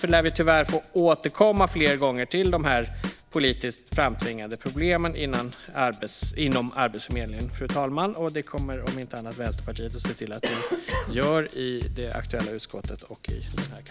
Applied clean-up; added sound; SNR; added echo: none; Cough + Drum / Drum kit; 7 dB; none.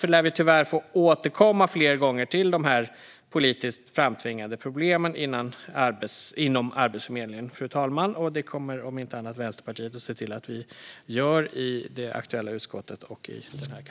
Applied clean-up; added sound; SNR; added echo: none; none; none; none.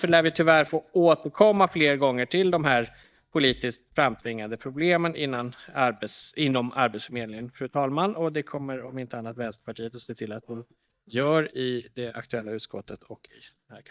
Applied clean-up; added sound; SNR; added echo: neural mask model DeepFilterNet 3.